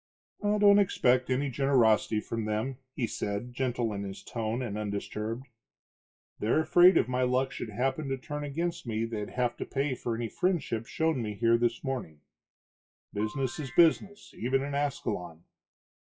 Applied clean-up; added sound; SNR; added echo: classical method WPE with log-MMSE.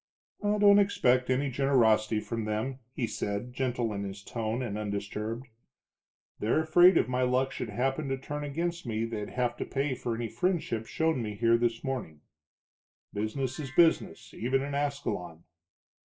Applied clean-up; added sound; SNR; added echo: neural separator model SepFormer DNS4.